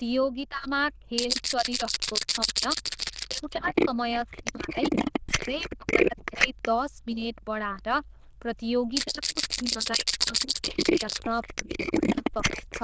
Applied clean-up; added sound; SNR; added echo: neural diffusion model UNIVERSE++.